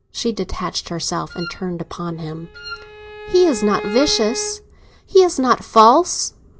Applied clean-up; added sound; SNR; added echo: none; Wind instrument, woodwind instrument + Bowed string instrument; 12 dB; none.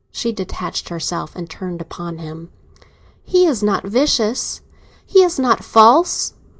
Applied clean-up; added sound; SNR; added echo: none; none; none; none.